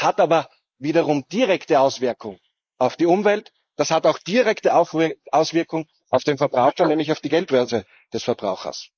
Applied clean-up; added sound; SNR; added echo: neural mask model Resemble Enhance denoiser.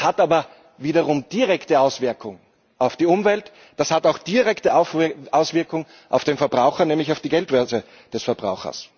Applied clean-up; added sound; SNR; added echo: none; none; none; none.